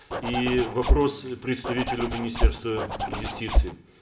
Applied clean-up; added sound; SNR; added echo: none; Zipper (clothing); -3 dB; reverberation time 0.5 s.